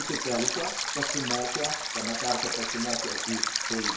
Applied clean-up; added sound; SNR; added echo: none; Stream; -3 dB; reverberation time 0.8 s.